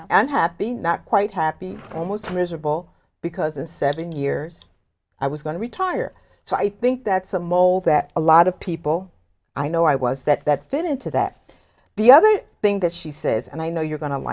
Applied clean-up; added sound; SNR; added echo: none; Cutlery, silverware / Drawer open or close; 19 dB; none.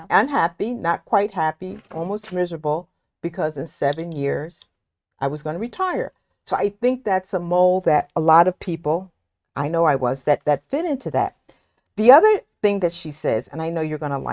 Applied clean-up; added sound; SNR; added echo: neural mask model RNNoise.